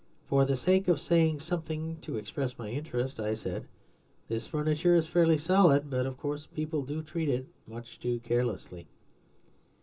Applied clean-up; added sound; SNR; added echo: none; none; none; reverberation time 0.2 s.